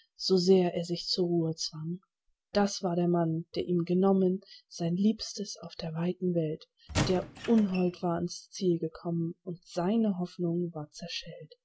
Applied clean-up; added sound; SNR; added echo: none; Squeak / Wood; 6 dB; none.